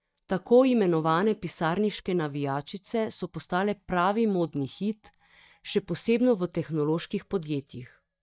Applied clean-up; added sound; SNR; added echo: neural mask model DeepFilterNet 3.